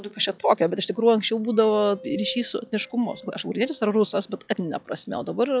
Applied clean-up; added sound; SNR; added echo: classical method log-MMSE.